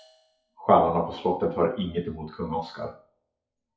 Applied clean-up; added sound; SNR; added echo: classical method WPE with log-MMSE.